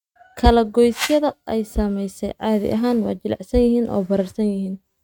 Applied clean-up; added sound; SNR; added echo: neural mask model RNNoise.